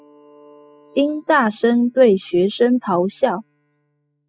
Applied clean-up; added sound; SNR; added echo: classical method spectral subtraction.